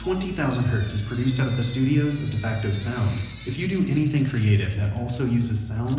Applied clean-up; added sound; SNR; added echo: none; Drip / Sink (filling or washing); 19 dB; reverberation time 1.0 s.